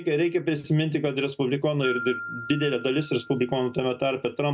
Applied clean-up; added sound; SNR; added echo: none; Glockenspiel; 14 dB; none.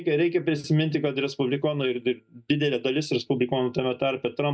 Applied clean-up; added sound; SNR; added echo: neural mask model DeepFilterNet 3.